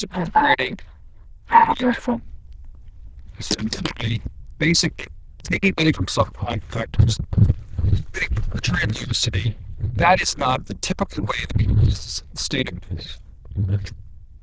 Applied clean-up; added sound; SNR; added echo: neural diffusion model UNIVERSE++.